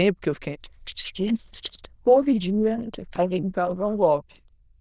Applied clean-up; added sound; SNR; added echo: neural diffusion model UNIVERSE++.